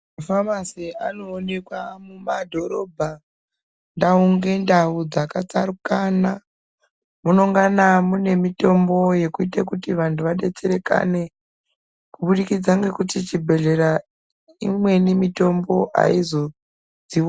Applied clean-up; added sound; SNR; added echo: none; none; none; none.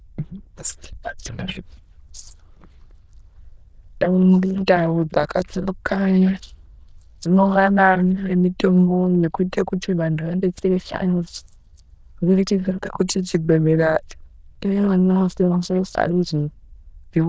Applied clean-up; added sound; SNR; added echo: neural diffusion model UNIVERSE++.